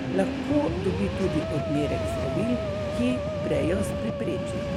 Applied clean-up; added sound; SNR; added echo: none; Musical instrument + Train; 0 dB; none.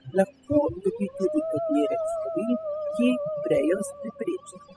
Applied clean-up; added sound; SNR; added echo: classical method spectral subtraction.